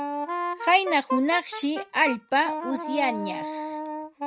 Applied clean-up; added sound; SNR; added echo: none; Wind instrument, woodwind instrument; 6 dB; none.